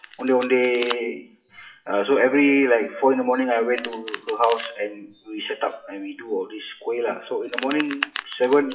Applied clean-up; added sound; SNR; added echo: classical method WPE with log-MMSE.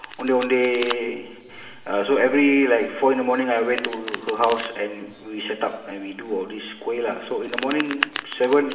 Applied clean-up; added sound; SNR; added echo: none; Domestic sounds, home sounds; 13 dB; reverberation time 2.5 s.